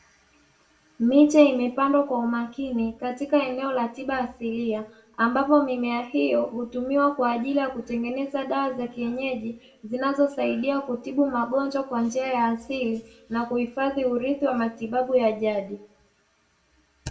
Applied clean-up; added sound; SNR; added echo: none; none; none; reverberation time 0.4 s.